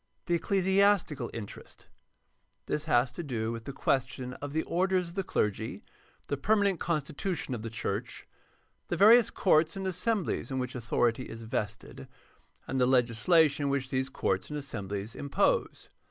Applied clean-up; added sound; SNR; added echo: none; none; none; none.